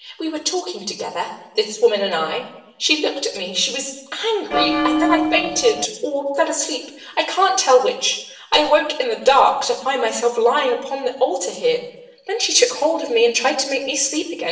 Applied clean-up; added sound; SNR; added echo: neural separator model SepFormer DNS4.